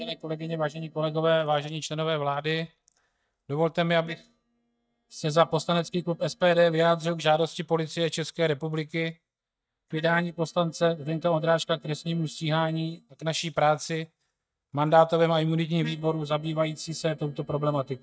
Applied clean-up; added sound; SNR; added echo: neural mask model DeepFilterNet 3.